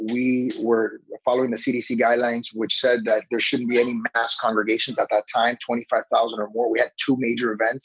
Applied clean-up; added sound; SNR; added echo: none; none; none; none.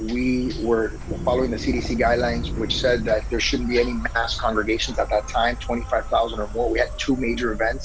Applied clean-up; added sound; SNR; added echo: none; Wind instrument, woodwind instrument + Insect; 7 dB; none.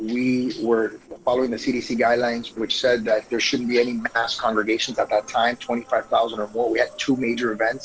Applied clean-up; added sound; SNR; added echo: neural separator model SepFormer DNS4.